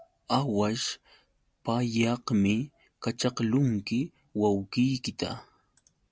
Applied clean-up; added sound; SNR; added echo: none; none; none; none.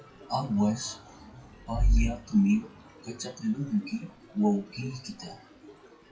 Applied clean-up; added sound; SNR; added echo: classical method WPE with log-MMSE.